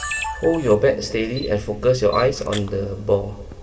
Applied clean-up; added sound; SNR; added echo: none; Camera; 14 dB; reverberation time 1.8 s.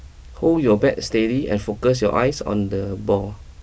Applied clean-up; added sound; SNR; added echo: none; none; none; none.